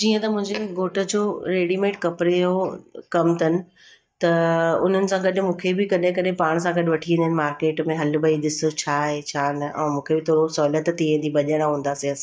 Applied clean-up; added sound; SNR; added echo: neural mask model DeepFilterNet 3.